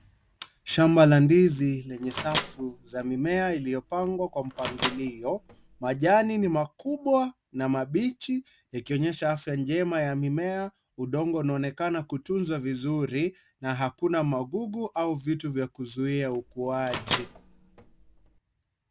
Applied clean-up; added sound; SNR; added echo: none; Microwave oven; 10 dB; none.